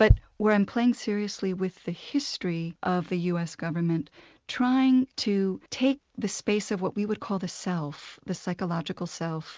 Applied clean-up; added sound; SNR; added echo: neural mask model RNNoise.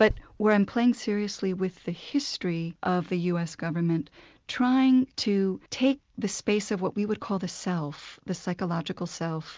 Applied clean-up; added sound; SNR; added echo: neural mask model DeepFilterNet 3.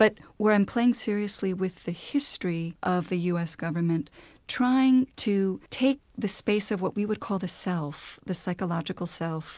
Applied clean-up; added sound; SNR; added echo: none; none; none; none.